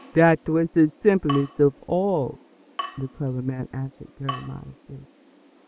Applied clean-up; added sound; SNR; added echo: none; Drip / Water tap, faucet; 16 dB; none.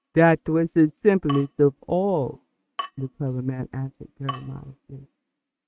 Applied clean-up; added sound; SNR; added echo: neural mask model RNNoise.